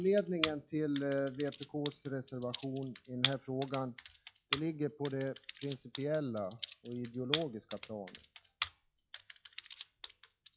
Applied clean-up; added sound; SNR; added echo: classical method log-MMSE.